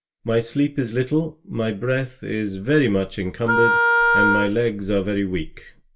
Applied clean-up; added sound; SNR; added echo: none; Wind instrument, woodwind instrument; -2 dB; reverberation time 0.1 s.